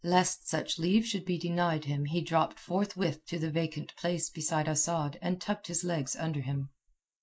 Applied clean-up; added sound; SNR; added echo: neural mask model Resemble Enhance denoiser.